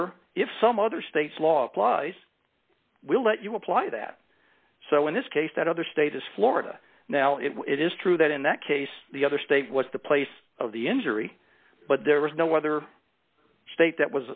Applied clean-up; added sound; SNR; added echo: none; none; none; none.